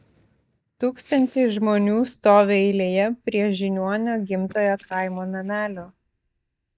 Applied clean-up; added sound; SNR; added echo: neural mask model DeepFilterNet 3.